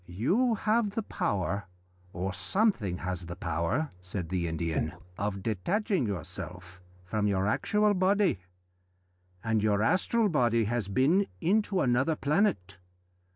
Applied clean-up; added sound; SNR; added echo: none; Breathing; 3 dB; none.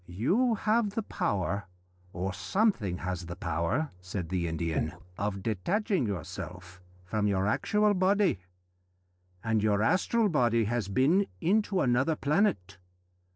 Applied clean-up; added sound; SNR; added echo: neural separator model SepFormer DNS4.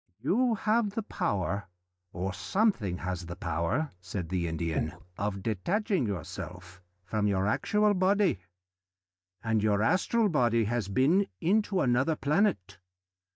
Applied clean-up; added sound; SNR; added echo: neural mask model DeepFilterNet 3.